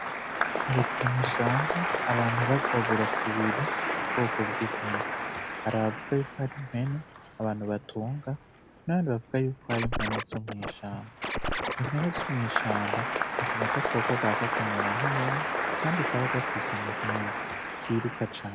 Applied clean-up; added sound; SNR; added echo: none; Scratching (performance technique) + Applause; 0 dB; none.